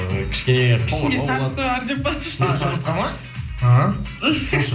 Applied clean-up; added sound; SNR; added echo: none; none; none; reverberation time 0.5 s.